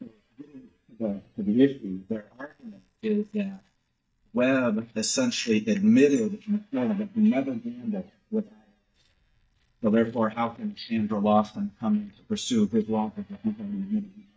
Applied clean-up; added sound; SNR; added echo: neural mask model DeepFilterNet 3.